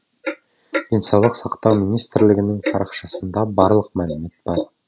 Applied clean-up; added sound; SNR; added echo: neural mask model Resemble Enhance denoiser.